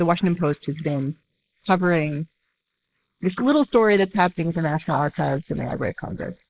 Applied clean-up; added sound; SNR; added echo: neural mask model Resemble Enhance denoiser.